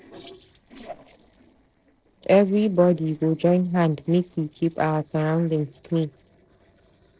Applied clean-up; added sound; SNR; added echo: neural separator model SepFormer DNS4.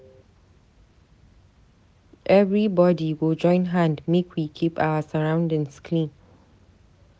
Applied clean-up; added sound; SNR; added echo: none; none; none; none.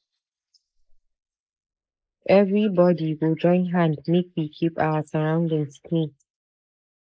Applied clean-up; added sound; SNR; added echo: neural mask model Resemble Enhance denoiser.